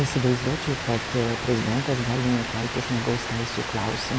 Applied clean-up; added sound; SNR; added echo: none; Rain; 5 dB; none.